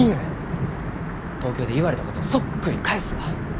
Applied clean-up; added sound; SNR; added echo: none; Thunder / Wind / Rain; 2 dB; none.